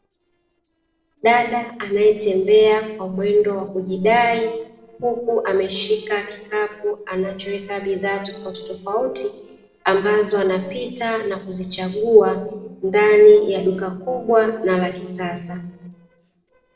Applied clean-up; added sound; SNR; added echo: neural separator model SepFormer DNS4.